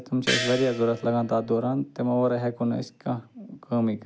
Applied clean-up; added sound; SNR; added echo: none; Gong; 6 dB; none.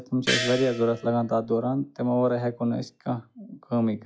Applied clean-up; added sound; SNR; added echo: classical method log-MMSE.